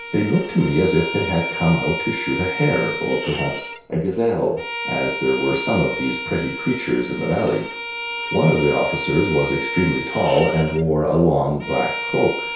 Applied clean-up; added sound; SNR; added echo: none; Bowed string instrument; 8 dB; reverberation time 0.6 s.